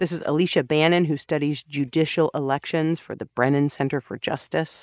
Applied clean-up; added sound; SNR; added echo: neural mask model Resemble Enhance denoiser.